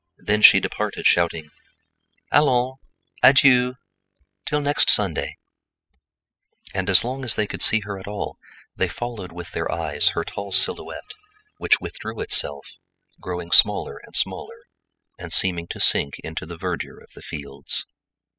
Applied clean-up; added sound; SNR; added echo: classical method spectral subtraction.